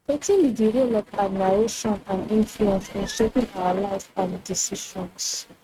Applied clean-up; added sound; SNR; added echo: neural mask model RNNoise.